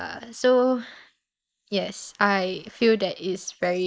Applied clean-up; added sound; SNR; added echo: neural mask model Resemble Enhance denoiser.